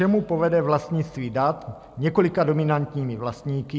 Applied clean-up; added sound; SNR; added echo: none; none; none; none.